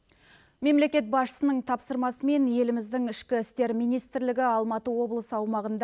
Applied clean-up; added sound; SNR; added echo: none; none; none; none.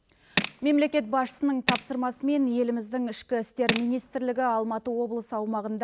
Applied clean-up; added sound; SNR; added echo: none; Tools; 6 dB; none.